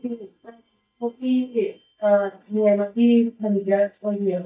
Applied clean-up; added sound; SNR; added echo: neural mask model DeepFilterNet 3.